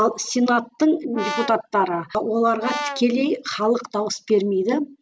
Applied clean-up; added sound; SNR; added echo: none; Brass instrument; 9 dB; none.